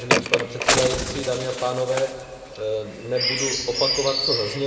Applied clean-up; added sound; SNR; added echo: none; Bird; 0 dB; reverberation time 2.1 s.